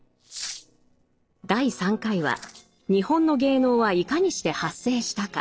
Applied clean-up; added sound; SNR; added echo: neural separator model SepFormer DNS4.